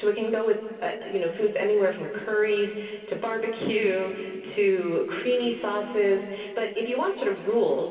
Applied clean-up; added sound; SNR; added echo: none; none; none; reverberation time 2.6 s.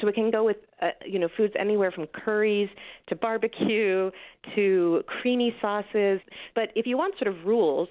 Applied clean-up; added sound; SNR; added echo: none; none; none; none.